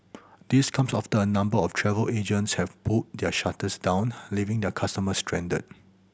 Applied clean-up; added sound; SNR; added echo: none; none; none; none.